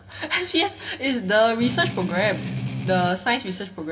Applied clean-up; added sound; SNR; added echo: none; Strum; 5 dB; reverberation time 1.9 s.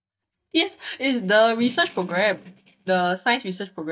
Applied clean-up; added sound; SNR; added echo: neural mask model DeepFilterNet 3.